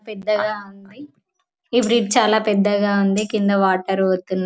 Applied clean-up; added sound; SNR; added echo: none; Tambourine; 19 dB; none.